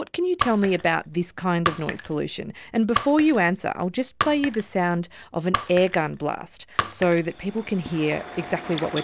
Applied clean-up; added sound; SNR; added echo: none; Shatter; 4 dB; none.